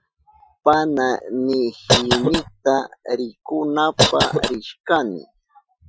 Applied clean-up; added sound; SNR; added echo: classical method Wiener filter.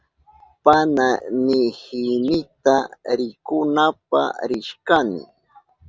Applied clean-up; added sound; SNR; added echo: none; none; none; none.